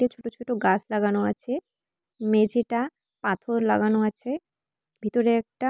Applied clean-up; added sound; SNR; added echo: none; none; none; none.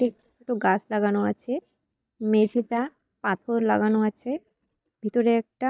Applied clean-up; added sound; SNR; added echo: neural mask model DeepFilterNet 3.